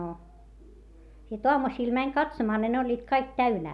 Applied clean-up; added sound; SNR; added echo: none; none; none; none.